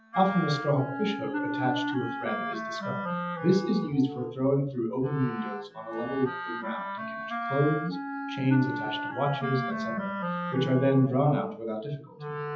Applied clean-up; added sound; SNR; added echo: classical method WPE with log-MMSE.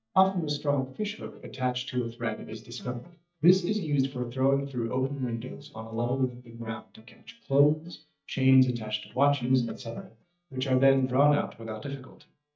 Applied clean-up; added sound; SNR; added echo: neural mask model DeepFilterNet 3.